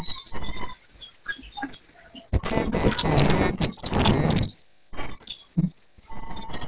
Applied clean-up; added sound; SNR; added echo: neural separator model SepFormer DNS4.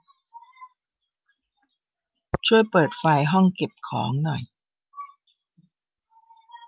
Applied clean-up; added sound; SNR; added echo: none; Tap; 14 dB; none.